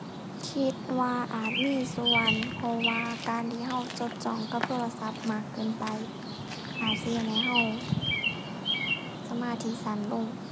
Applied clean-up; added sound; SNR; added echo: none; Bird vocalization, bird call, bird song; 1 dB; none.